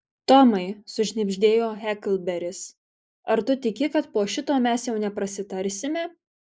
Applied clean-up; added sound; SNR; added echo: neural mask model Resemble Enhance denoiser.